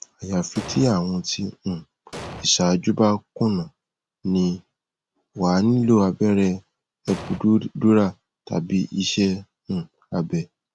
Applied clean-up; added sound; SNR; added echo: none; Explosion; 12 dB; none.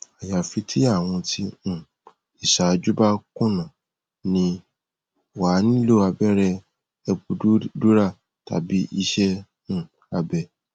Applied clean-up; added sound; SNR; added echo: none; none; none; none.